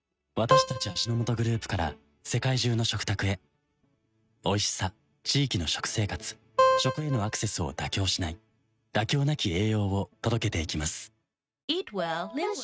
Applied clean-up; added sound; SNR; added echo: neural mask model RNNoise.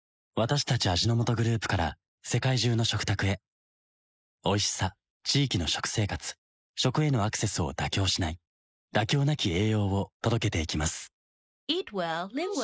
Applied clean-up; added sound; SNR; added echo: neural mask model Resemble Enhance denoiser.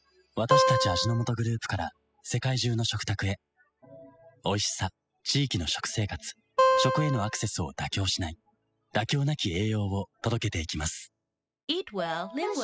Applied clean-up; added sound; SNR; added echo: classical method spectral subtraction.